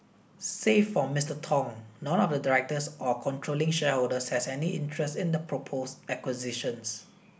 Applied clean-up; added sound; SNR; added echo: none; none; none; none.